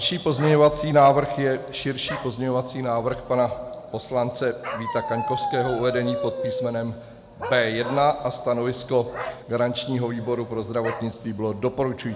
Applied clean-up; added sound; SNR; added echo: none; Bark; 11 dB; none.